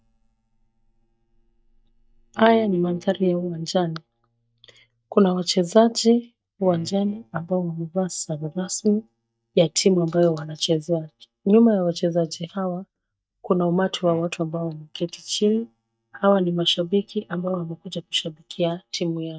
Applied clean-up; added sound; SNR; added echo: neural mask model DeepFilterNet 3.